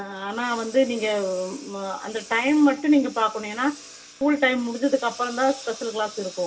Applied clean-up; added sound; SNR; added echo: none; Engine; 19 dB; reverberation time 0.1 s.